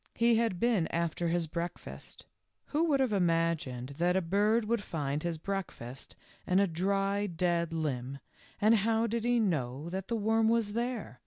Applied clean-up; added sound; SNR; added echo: none; none; none; none.